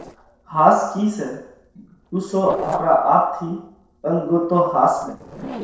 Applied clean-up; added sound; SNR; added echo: neural separator model SepFormer DNS4.